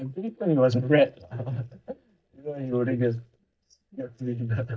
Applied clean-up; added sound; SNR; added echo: neural mask model DeepFilterNet 3.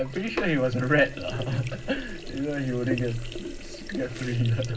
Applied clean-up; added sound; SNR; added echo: none; Sink (filling or washing); 9 dB; reverberation time 0.4 s.